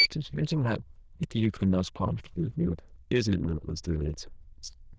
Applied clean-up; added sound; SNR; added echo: neural diffusion model UNIVERSE++.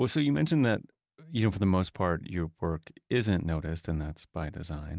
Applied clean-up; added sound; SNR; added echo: none; none; none; none.